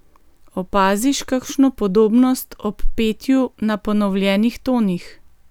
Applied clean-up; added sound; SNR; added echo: none; none; none; none.